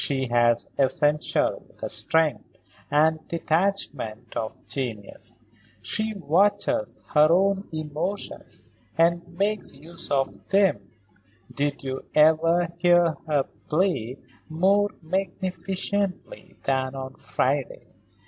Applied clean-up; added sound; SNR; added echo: none; none; none; none.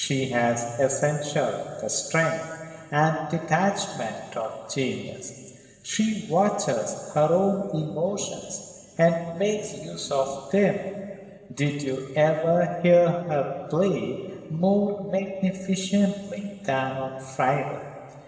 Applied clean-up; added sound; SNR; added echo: none; none; none; reverberation time 2.1 s.